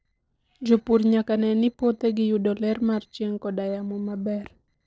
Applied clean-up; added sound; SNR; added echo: neural separator model SepFormer DNS4.